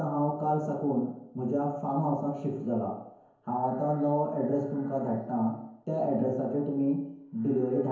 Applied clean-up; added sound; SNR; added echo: none; none; none; reverberation time 0.9 s.